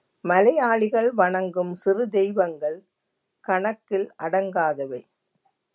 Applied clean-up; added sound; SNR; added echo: none; none; none; none.